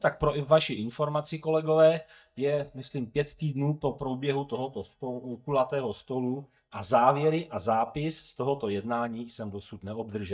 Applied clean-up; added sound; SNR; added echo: neural mask model DeepFilterNet 3.